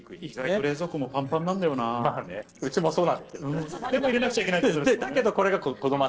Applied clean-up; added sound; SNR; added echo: neural separator model SepFormer DNS4.